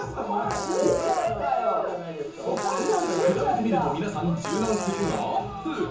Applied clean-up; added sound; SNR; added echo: none; Fart; 10 dB; reverberation time 0.6 s.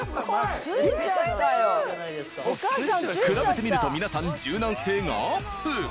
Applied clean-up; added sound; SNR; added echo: none; none; none; none.